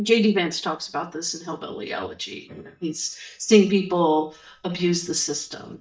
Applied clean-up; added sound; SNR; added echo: neural mask model DeepFilterNet 3.